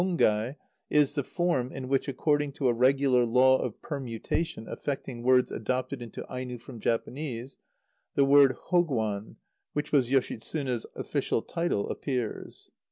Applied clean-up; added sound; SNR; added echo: none; none; none; none.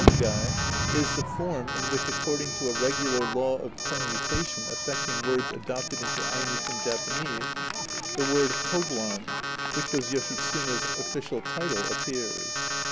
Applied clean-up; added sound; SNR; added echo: none; Alarm + Crowd / Fireworks; -2 dB; none.